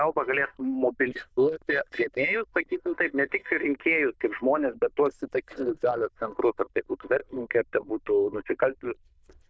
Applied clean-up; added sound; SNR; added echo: neural diffusion model UNIVERSE++.